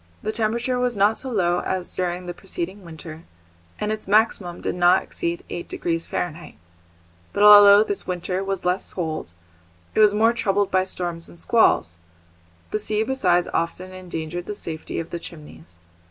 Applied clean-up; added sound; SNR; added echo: none; none; none; none.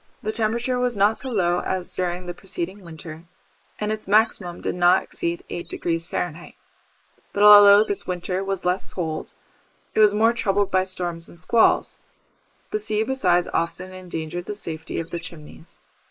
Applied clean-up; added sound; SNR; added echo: neural mask model Resemble Enhance denoiser.